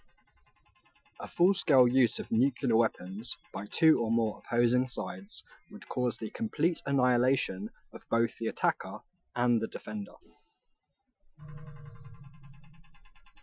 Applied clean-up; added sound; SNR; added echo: classical method Wiener filter.